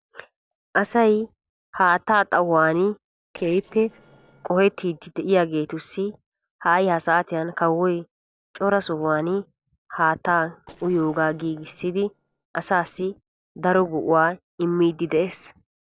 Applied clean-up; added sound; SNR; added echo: neural separator model SepFormer DNS4.